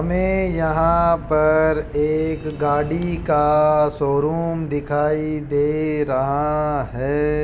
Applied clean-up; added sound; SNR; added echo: none; none; none; none.